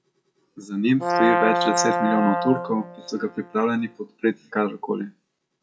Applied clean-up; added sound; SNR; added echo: classical method log-MMSE.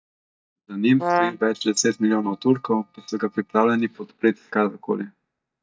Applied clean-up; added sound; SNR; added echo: neural mask model DeepFilterNet 3.